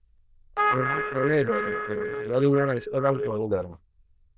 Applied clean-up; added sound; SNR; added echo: neural diffusion model UNIVERSE++.